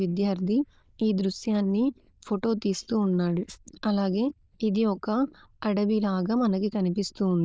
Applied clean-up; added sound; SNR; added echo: neural diffusion model UNIVERSE++.